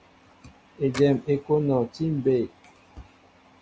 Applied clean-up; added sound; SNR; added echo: none; none; none; none.